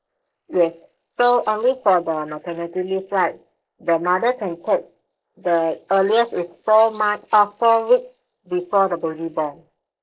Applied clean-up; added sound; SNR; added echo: neural mask model Resemble Enhance denoiser.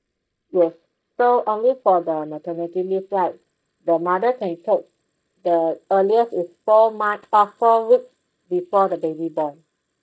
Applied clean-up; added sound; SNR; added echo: neural mask model DeepFilterNet 3.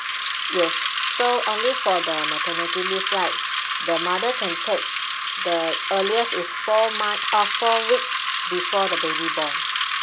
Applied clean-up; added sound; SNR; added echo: none; Bicycle; -4 dB; none.